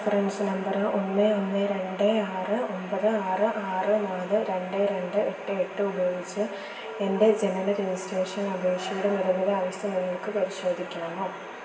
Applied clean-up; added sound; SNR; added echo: none; none; none; reverberation time 1.1 s.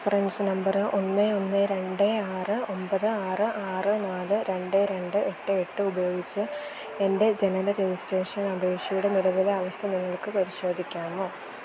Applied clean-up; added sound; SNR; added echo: none; none; none; none.